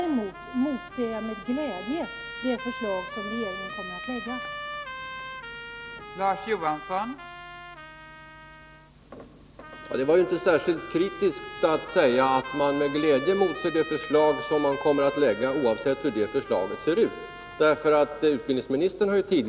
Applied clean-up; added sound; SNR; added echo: none; Trumpet; 13 dB; none.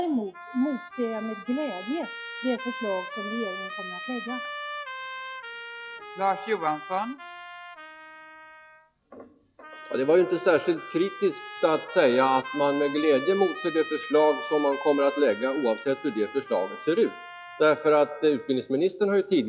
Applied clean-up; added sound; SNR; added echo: classical method log-MMSE.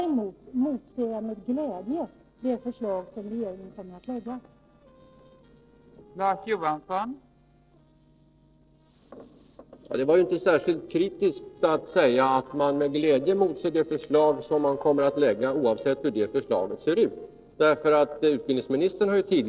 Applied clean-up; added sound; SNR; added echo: neural separator model SepFormer DNS4.